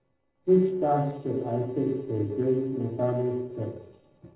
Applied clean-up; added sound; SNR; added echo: neural separator model SepFormer DNS4.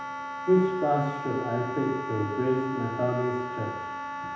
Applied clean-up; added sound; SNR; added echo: none; Wind instrument, woodwind instrument; 7 dB; reverberation time 0.9 s.